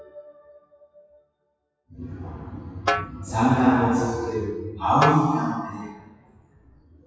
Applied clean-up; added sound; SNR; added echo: classical method WPE with log-MMSE.